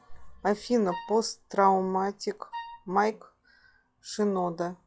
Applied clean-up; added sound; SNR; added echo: classical method log-MMSE.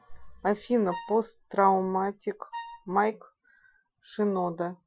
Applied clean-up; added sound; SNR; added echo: classical method Wiener filter.